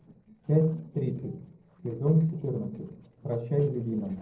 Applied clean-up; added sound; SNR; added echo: neural separator model SepFormer DNS4.